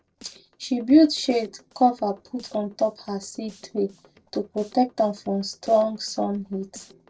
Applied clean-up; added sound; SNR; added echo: neural separator model SepFormer DNS4.